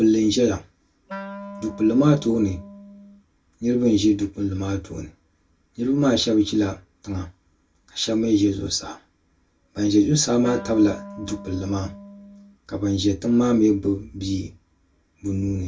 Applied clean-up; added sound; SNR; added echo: none; Wind instrument, woodwind instrument; 16 dB; reverberation time 0.2 s.